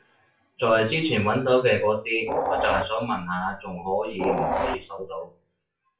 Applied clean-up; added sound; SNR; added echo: classical method WPE with log-MMSE.